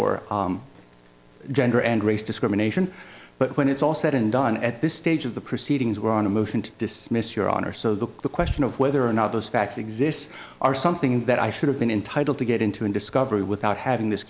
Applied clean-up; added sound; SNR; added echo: none; none; none; none.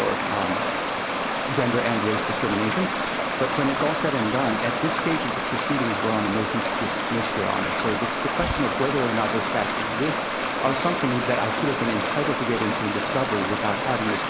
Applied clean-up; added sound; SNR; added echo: none; Stream; -1 dB; none.